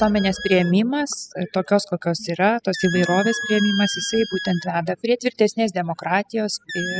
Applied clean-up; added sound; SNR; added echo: classical method spectral subtraction.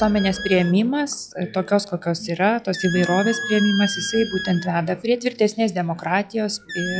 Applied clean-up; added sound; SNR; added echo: classical method log-MMSE.